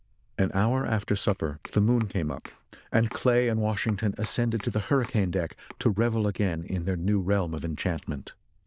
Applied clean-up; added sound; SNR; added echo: neural diffusion model UNIVERSE++.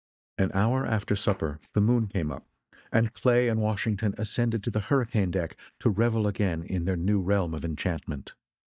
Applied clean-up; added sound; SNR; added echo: neural mask model DeepFilterNet 3.